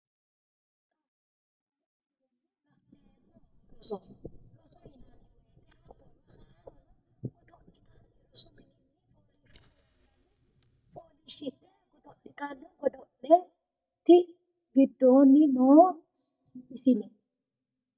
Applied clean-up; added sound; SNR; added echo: neural mask model DeepFilterNet 3.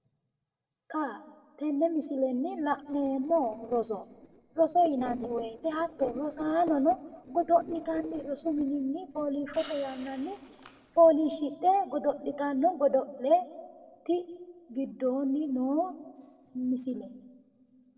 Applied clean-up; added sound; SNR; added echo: neural separator model SepFormer DNS4.